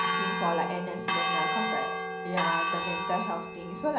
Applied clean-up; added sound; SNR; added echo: none; Church bell; -2 dB; reverberation time 0.6 s.